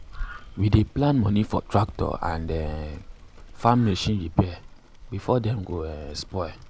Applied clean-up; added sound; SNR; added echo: none; Rain; 15 dB; none.